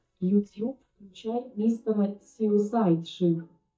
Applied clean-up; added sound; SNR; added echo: neural mask model DeepFilterNet 3.